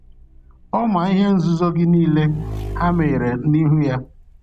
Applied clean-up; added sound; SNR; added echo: none; Motorcycle / Engine; 15 dB; none.